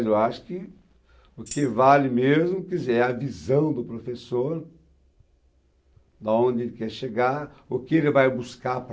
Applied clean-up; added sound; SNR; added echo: none; Tambourine; 17 dB; none.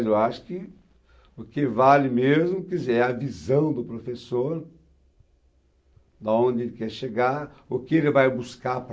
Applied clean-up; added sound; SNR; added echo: none; none; none; none.